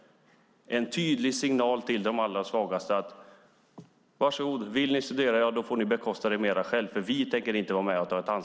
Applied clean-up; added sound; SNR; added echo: none; none; none; none.